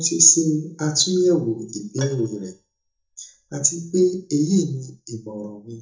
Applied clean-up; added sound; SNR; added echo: neural mask model DeepFilterNet 3.